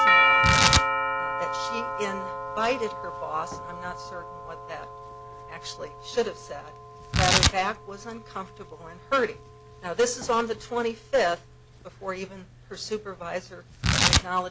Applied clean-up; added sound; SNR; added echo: none; Tearing + Doorbell; -4 dB; none.